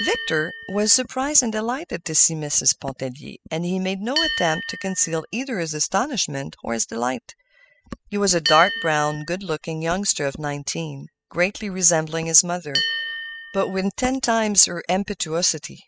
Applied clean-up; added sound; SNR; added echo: classical method spectral subtraction.